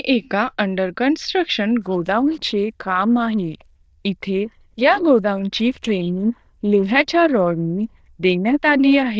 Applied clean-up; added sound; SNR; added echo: neural diffusion model UNIVERSE++.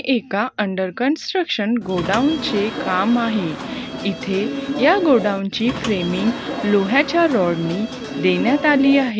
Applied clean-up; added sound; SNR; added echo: none; Subway, metro, underground / Sliding door; 8 dB; none.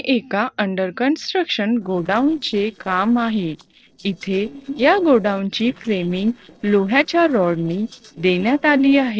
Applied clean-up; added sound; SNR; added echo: neural separator model SepFormer DNS4.